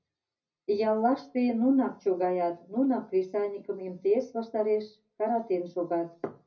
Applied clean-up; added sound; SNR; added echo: none; none; none; reverberation time 0.4 s.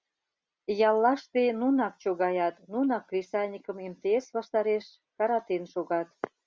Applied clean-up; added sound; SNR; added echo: none; none; none; none.